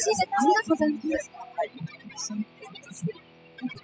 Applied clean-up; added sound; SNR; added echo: classical method spectral subtraction.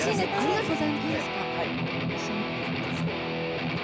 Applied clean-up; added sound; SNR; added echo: none; Guitar; -3 dB; none.